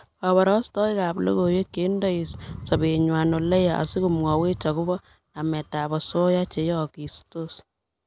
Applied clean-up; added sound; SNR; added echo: none; none; none; none.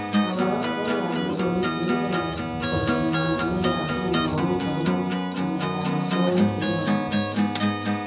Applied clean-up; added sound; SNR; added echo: none; Acoustic guitar; -3 dB; reverberation time 1.1 s.